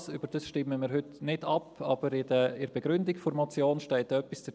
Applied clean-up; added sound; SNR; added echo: none; none; none; none.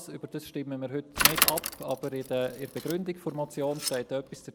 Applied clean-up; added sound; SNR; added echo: none; Bicycle; -2 dB; none.